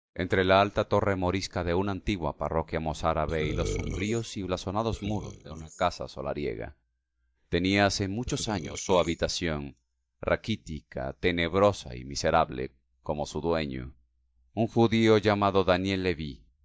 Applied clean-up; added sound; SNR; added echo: neural mask model DeepFilterNet 3.